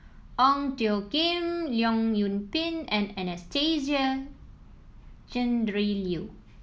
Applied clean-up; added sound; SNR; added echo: none; none; none; none.